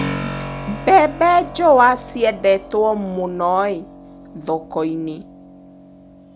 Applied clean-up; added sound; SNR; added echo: none; Keyboard (musical); 13 dB; none.